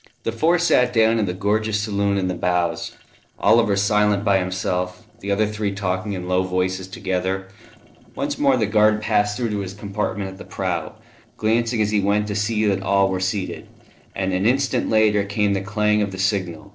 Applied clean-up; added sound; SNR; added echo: neural separator model SepFormer DNS4.